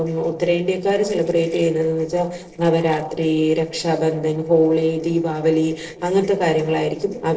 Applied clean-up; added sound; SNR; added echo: neural separator model SepFormer DNS4.